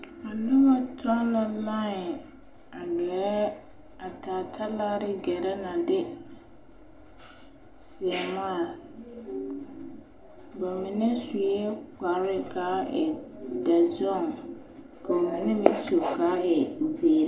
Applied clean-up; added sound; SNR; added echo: none; none; none; reverberation time 0.2 s.